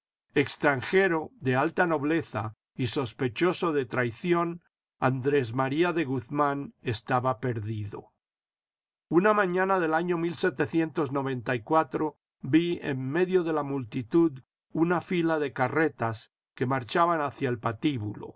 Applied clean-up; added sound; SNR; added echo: none; none; none; none.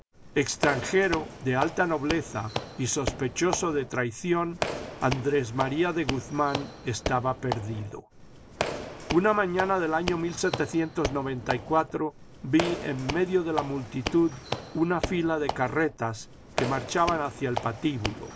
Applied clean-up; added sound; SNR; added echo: none; Squeak / Walk, footsteps; 8 dB; none.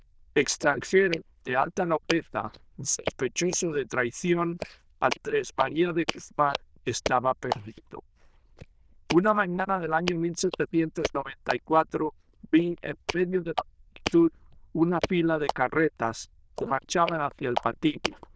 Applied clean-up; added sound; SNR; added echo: neural diffusion model UNIVERSE++.